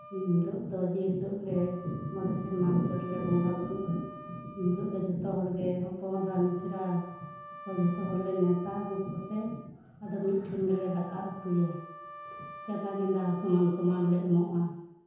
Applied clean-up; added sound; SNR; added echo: none; Wind instrument, woodwind instrument; 17 dB; reverberation time 0.9 s.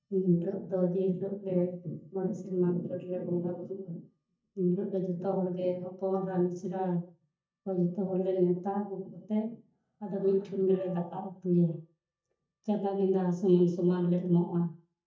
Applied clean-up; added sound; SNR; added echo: neural mask model DeepFilterNet 3.